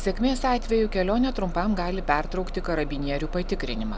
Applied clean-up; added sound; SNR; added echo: none; Bus; 5 dB; none.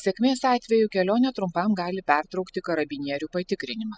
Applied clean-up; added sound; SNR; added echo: classical method spectral subtraction.